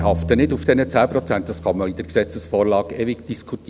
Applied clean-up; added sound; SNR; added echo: none; Bowed string instrument; 11 dB; none.